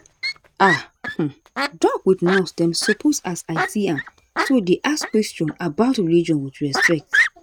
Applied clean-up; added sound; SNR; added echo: neural mask model RNNoise.